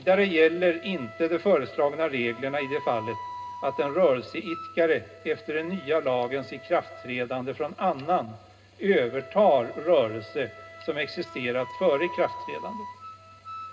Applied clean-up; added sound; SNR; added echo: none; Wind instrument, woodwind instrument; 16 dB; reverberation time 0.2 s.